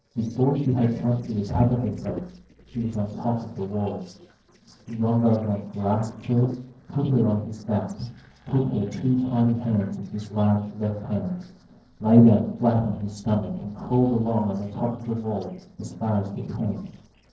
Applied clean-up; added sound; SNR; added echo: neural separator model SepFormer DNS4.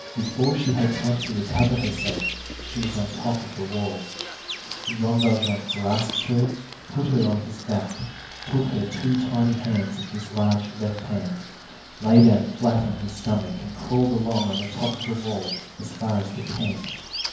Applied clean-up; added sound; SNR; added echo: none; Bird vocalization, bird call, bird song; 11 dB; reverberation time 0.9 s.